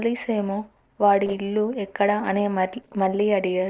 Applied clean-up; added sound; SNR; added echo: neural separator model SepFormer DNS4.